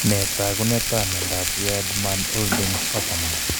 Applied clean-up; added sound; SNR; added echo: none; Frying (food); -2 dB; none.